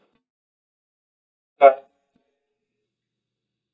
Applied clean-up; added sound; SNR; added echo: neural mask model DeepFilterNet 3.